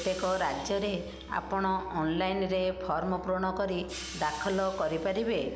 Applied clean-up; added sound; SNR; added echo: none; Musical instrument + Hi-hat; 14 dB; none.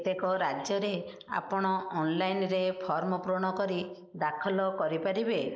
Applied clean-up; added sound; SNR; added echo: neural mask model Resemble Enhance denoiser.